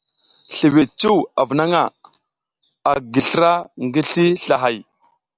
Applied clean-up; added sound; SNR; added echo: none; none; none; none.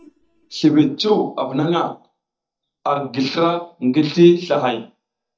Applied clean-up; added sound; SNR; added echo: neural mask model DeepFilterNet 3.